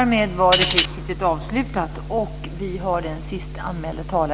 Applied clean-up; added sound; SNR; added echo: none; Tambourine; -4 dB; none.